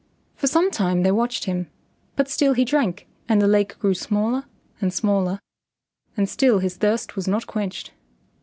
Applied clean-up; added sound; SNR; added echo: none; none; none; none.